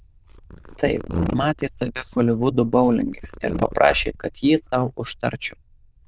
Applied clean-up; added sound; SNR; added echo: neural diffusion model UNIVERSE++.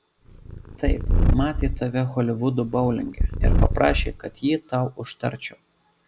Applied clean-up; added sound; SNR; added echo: none; Purr; -3 dB; none.